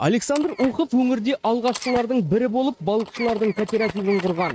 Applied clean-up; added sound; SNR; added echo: neural mask model RNNoise.